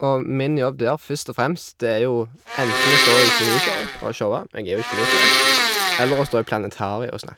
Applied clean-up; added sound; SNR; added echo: none; Domestic sounds, home sounds; -4 dB; none.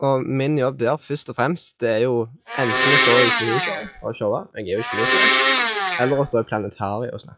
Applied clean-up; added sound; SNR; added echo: classical method log-MMSE.